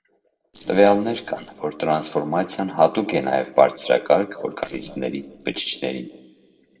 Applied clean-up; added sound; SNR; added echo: neural separator model SepFormer DNS4.